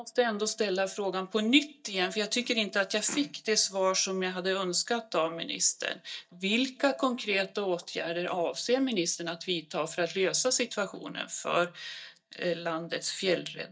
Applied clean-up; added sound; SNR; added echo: neural mask model DeepFilterNet 3.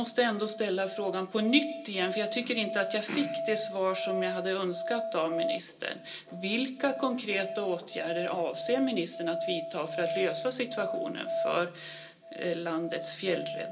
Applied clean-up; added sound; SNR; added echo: none; Musical instrument; 6 dB; reverberation time 0.2 s.